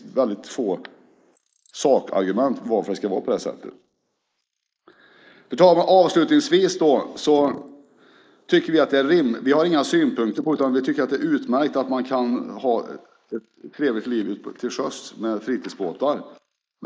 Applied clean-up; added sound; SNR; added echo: neural mask model Resemble Enhance denoiser.